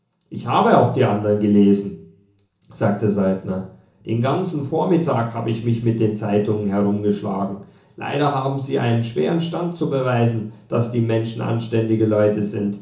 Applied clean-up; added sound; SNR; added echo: none; none; none; reverberation time 0.8 s.